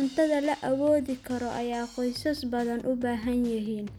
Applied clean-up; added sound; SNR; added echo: none; Drum kit; 19 dB; none.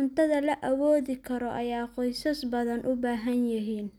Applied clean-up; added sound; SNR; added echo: none; none; none; none.